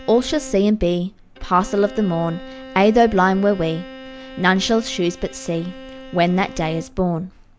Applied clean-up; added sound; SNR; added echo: none; Bowed string instrument; 18 dB; none.